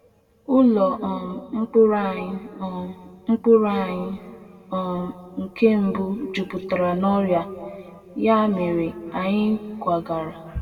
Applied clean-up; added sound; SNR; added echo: none; none; none; reverberation time 1.4 s.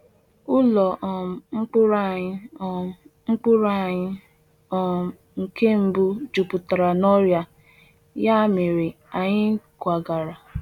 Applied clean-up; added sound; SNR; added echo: none; none; none; none.